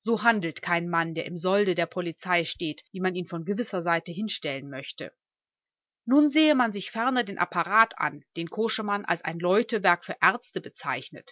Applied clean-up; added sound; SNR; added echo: none; none; none; none.